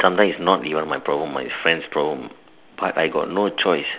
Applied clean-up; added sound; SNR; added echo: none; none; none; none.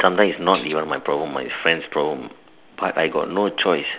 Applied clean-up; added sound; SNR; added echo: none; Tambourine; 15 dB; none.